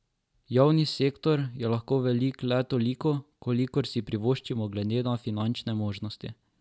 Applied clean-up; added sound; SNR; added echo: none; none; none; none.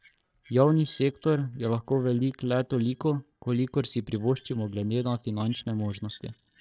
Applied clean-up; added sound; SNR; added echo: neural separator model SepFormer DNS4.